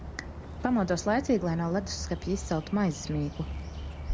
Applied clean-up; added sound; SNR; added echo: none; Bird; 8 dB; none.